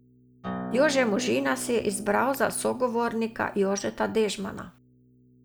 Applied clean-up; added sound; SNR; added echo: none; Acoustic guitar; 13 dB; none.